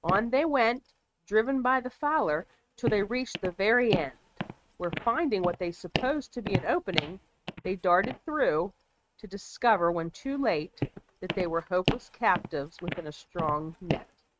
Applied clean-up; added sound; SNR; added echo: neural mask model RNNoise.